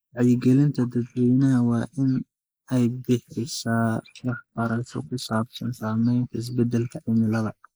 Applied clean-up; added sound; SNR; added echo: neural mask model Resemble Enhance denoiser.